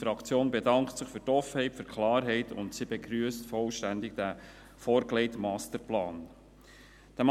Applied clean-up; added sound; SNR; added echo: none; none; none; none.